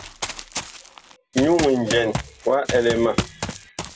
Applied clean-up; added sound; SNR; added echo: none; Run; 8 dB; none.